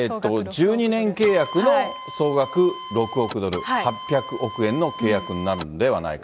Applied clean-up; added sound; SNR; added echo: none; Printer; 12 dB; none.